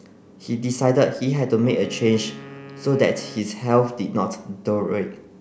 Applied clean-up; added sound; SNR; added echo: none; Wind instrument, woodwind instrument; 20 dB; none.